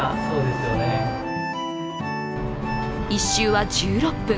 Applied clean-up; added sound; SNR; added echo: none; none; none; none.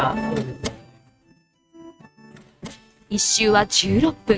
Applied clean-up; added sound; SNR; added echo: neural mask model RNNoise.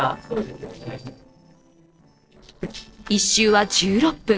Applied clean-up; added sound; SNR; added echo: neural separator model SepFormer DNS4.